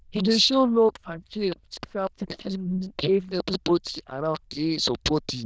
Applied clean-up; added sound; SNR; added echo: neural diffusion model UNIVERSE++.